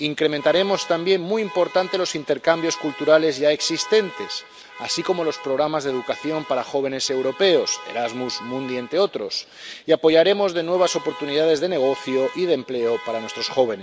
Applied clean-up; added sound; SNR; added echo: none; Alarm; 17 dB; none.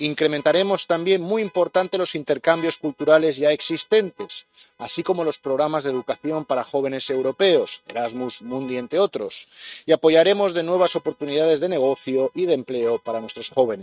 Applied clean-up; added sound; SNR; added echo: neural mask model RNNoise.